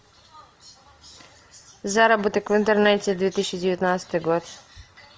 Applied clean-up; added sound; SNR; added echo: none; none; none; none.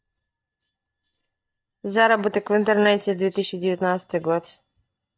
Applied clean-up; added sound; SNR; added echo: neural mask model DeepFilterNet 3.